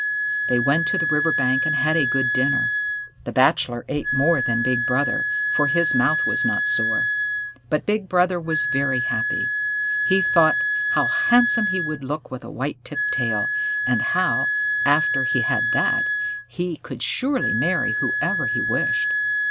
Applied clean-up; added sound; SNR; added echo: none; Wind instrument, woodwind instrument; -2 dB; none.